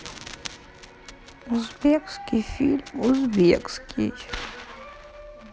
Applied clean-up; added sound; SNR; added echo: none; none; none; none.